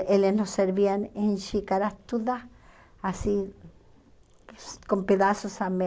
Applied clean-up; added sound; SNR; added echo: none; none; none; none.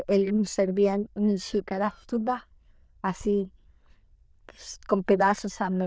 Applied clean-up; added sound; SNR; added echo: neural diffusion model UNIVERSE++.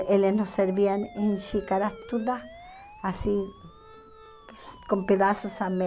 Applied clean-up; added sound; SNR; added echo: none; Siren; 20 dB; none.